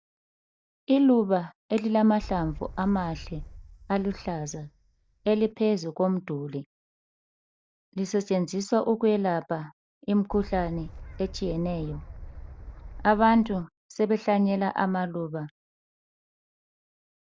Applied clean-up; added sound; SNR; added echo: neural mask model DeepFilterNet 3.